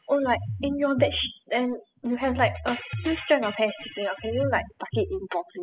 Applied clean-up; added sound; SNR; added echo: classical method spectral subtraction.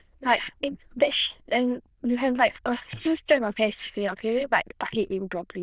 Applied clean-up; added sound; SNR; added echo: neural diffusion model UNIVERSE++.